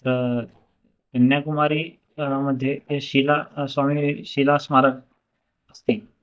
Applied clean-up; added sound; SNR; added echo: neural mask model DeepFilterNet 3.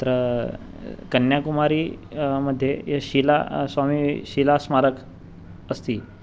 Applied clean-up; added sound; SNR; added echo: none; none; none; none.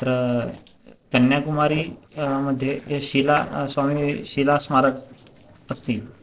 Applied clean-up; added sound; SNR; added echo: neural separator model SepFormer DNS4.